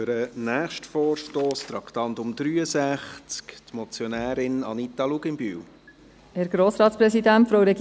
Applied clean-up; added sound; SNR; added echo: none; none; none; none.